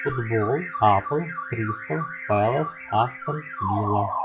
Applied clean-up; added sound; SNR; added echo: classical method log-MMSE.